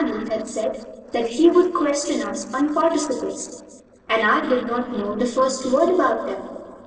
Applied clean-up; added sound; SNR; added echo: neural separator model SepFormer DNS4.